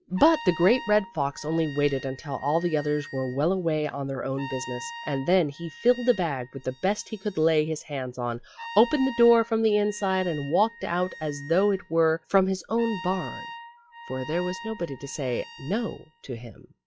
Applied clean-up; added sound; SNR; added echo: classical method log-MMSE.